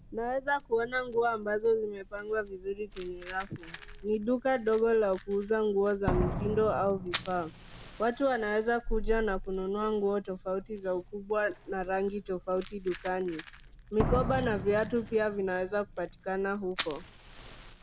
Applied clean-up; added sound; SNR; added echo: none; Fire + Slam; 9 dB; none.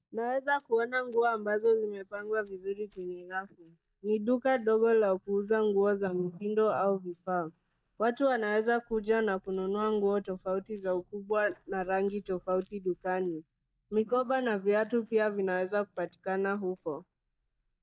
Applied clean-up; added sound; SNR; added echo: neural mask model DeepFilterNet 3.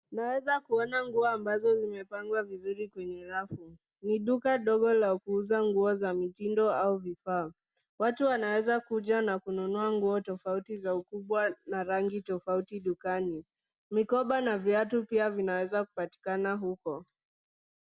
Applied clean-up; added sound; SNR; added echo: none; none; none; none.